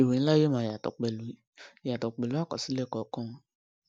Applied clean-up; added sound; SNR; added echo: none; none; none; none.